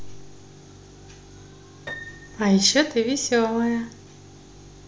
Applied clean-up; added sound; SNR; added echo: none; Piano; 17 dB; none.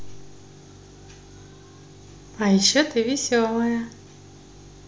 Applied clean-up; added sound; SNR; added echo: none; none; none; none.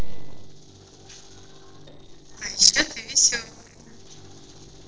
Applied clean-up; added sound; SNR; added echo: neural separator model SepFormer DNS4.